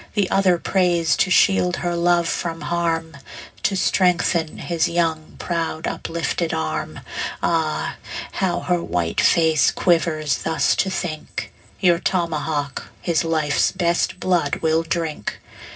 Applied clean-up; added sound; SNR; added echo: none; none; none; reverberation time 0.4 s.